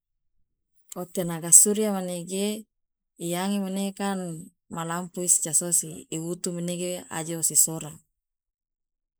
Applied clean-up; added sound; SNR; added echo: neural mask model Resemble Enhance denoiser.